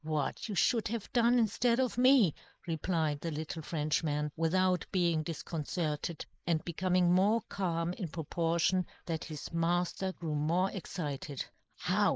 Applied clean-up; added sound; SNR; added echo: neural mask model Resemble Enhance denoiser.